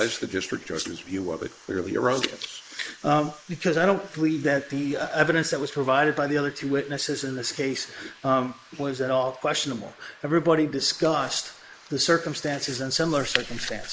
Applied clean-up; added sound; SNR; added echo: neural mask model Resemble Enhance denoiser.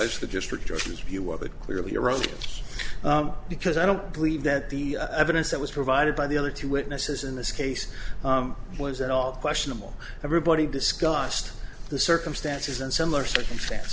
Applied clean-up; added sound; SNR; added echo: none; none; none; none.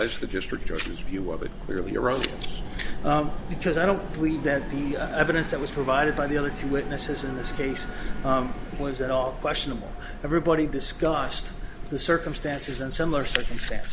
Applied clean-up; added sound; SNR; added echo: none; Train; 14 dB; none.